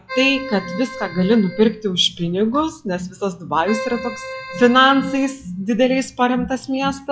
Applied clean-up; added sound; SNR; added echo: classical method log-MMSE.